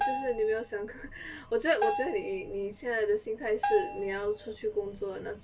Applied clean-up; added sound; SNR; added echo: none; Bell; 6 dB; none.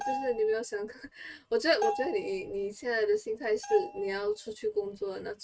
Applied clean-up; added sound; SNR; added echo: neural mask model RNNoise.